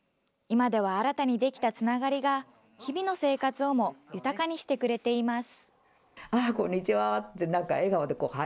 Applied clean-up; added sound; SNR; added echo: none; none; none; none.